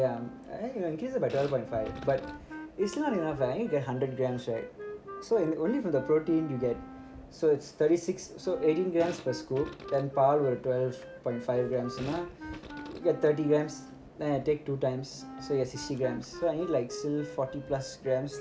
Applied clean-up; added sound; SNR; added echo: none; Fart + Wind instrument, woodwind instrument; 14 dB; none.